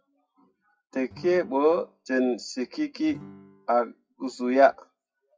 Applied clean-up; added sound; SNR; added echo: classical method WPE with log-MMSE.